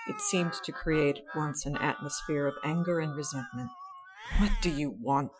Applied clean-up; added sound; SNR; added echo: classical method Wiener filter.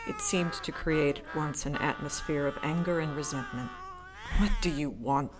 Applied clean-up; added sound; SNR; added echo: none; Harmonica + Cat; 12 dB; none.